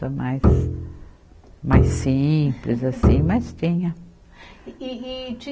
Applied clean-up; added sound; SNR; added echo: none; Bowed string instrument; -2 dB; none.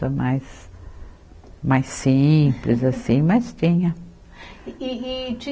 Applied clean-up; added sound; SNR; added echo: none; none; none; none.